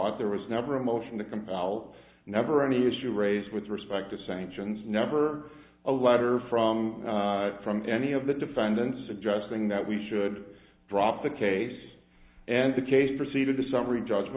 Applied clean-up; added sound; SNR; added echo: none; none; none; none.